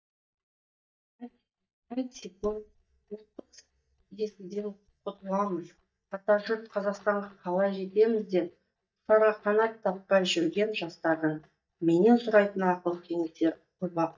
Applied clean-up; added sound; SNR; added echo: neural mask model DeepFilterNet 3.